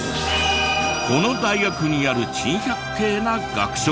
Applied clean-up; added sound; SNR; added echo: none; none; none; none.